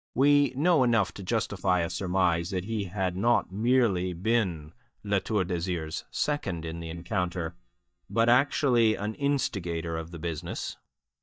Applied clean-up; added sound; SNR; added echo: neural mask model DeepFilterNet 3.